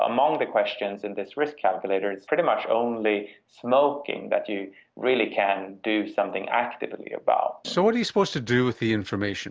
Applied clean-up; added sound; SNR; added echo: none; none; none; none.